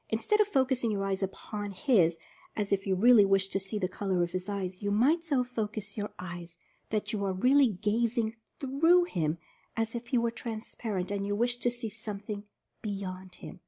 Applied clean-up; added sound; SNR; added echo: none; none; none; none.